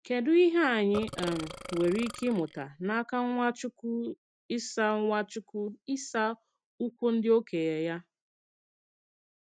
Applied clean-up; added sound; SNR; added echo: none; Burping, eructation; 12 dB; none.